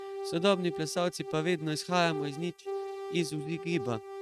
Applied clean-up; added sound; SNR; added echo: neural mask model RNNoise.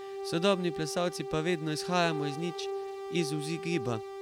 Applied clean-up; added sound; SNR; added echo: none; Brass instrument; 6 dB; none.